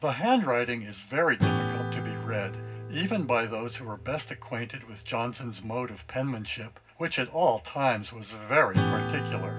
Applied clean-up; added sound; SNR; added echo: none; Acoustic guitar / Strum; 5 dB; reverberation time 0.4 s.